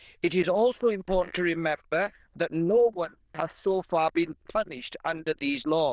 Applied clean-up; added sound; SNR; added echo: neural diffusion model UNIVERSE++.